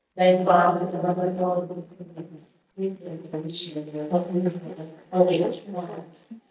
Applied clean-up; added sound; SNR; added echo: neural mask model DeepFilterNet 3.